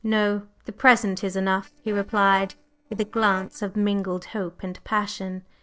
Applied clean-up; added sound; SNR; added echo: neural separator model SepFormer DNS4.